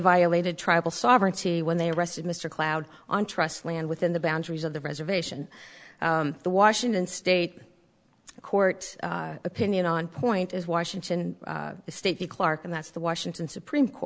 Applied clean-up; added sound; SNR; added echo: none; none; none; none.